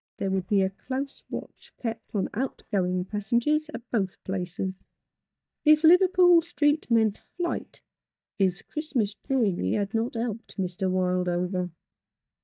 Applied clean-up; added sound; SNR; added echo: neural mask model DeepFilterNet 3.